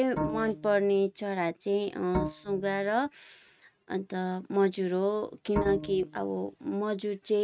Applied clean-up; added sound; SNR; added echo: neural mask model RNNoise.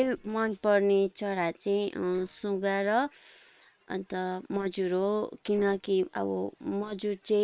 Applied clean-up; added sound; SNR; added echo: neural separator model SepFormer WHAM!.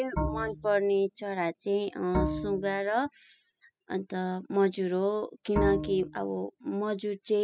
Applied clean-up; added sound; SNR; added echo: classical method spectral subtraction.